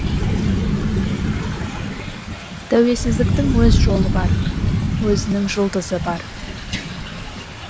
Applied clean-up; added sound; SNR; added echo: none; Thunder / Rain; -3 dB; none.